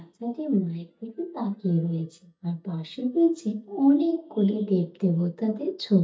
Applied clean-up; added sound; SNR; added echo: neural mask model DeepFilterNet 3.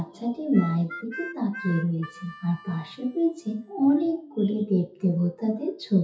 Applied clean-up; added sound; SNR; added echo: classical method WPE with log-MMSE.